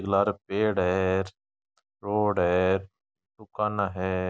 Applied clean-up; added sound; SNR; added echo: none; none; none; none.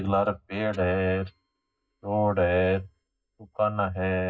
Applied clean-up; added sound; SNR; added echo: neural mask model DeepFilterNet 3.